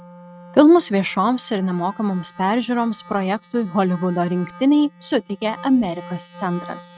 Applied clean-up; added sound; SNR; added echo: neural mask model RNNoise.